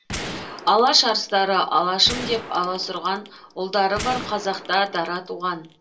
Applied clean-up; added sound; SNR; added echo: none; Gunshot, gunfire; 13 dB; reverberation time 0.2 s.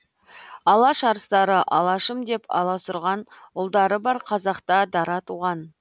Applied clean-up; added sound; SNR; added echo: none; none; none; none.